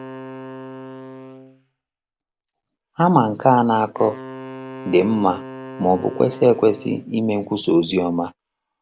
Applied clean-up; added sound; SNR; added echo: none; Wind instrument, woodwind instrument; 17 dB; none.